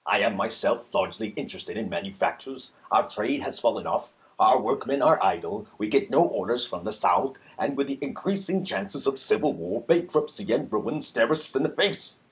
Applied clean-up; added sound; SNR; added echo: neural mask model Resemble Enhance denoiser.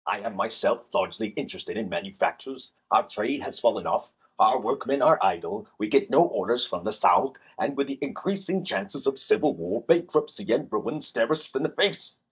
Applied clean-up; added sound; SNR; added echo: neural mask model DeepFilterNet 3.